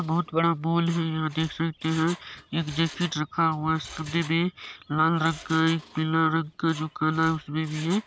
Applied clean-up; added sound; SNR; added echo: none; Mechanisms; 20 dB; none.